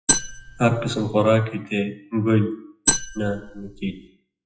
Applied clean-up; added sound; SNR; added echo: classical method WPE with log-MMSE.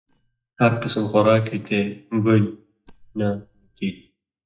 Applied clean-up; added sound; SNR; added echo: neural mask model DeepFilterNet 3.